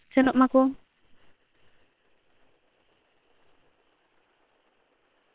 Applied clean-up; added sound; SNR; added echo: neural separator model SepFormer WHAM!.